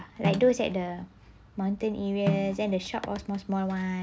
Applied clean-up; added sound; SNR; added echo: none; Snare drum; 7 dB; none.